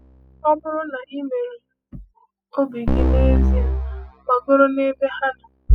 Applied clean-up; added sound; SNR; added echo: classical method spectral subtraction.